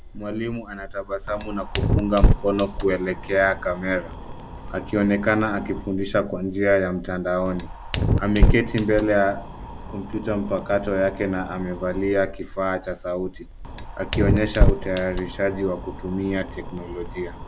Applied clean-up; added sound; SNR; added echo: none; Fire; 2 dB; none.